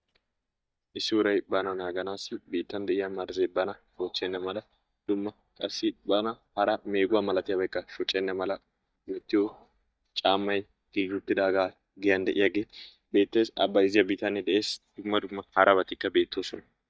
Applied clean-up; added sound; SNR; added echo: neural mask model DeepFilterNet 3.